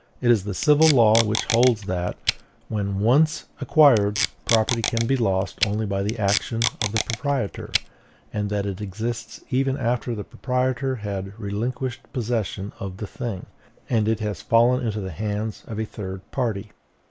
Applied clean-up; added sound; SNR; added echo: neural mask model Resemble Enhance denoiser.